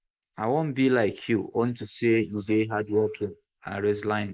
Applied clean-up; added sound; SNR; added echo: neural mask model Resemble Enhance denoiser.